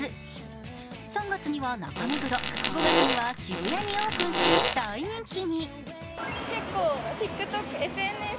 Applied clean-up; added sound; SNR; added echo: none; Fart; -4 dB; none.